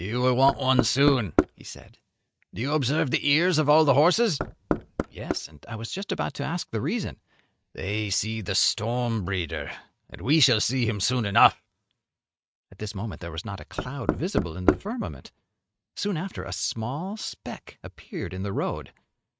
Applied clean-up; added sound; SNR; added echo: neural mask model RNNoise.